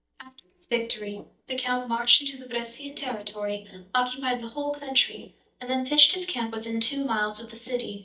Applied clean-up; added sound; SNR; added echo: neural mask model DeepFilterNet 3.